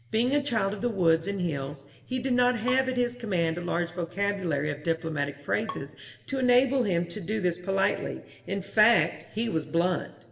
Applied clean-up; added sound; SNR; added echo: none; Bowed string instrument; 20 dB; reverberation time 1.0 s.